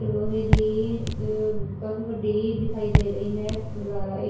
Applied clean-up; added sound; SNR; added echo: none; Raindrop / Drip; -1 dB; reverberation time 0.6 s.